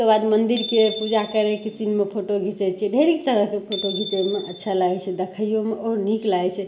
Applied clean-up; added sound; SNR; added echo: none; Bicycle bell; 14 dB; reverberation time 0.6 s.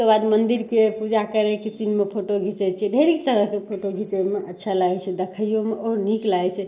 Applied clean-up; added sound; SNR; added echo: neural separator model SepFormer DNS4.